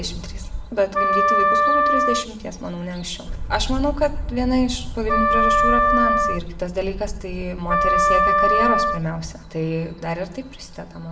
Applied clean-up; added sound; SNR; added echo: none; Wind instrument, woodwind instrument; -4 dB; reverberation time 0.6 s.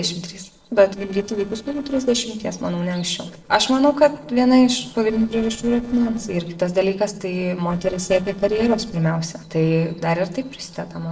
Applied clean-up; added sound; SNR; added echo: neural separator model SepFormer DNS4.